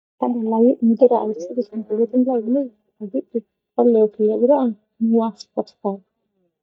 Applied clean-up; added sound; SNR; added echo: neural mask model DeepFilterNet 3.